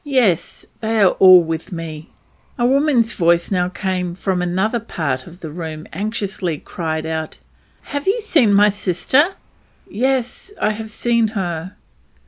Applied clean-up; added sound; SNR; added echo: none; none; none; none.